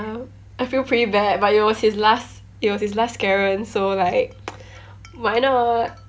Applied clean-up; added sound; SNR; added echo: none; none; none; none.